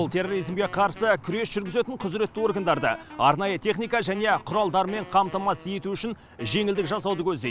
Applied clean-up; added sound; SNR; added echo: none; Wind instrument, woodwind instrument; 20 dB; none.